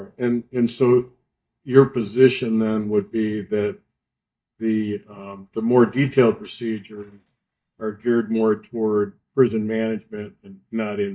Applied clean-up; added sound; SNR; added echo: neural mask model DeepFilterNet 3.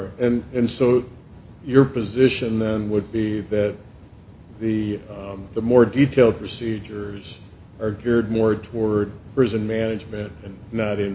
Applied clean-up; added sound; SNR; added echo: none; none; none; none.